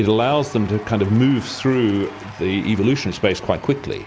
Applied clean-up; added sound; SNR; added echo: none; Applause / Crowd / Cheering; 19 dB; none.